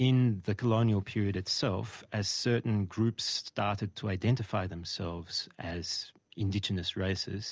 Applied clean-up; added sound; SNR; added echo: none; none; none; none.